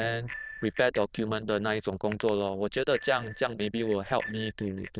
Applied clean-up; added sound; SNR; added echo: neural diffusion model UNIVERSE++.